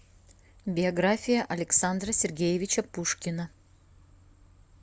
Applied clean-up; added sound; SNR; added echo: none; none; none; none.